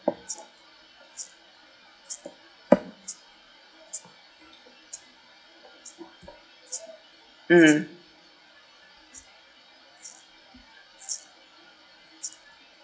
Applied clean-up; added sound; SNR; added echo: classical method WPE with log-MMSE.